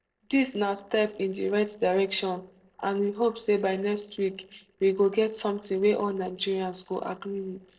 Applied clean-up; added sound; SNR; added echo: neural separator model SepFormer DNS4.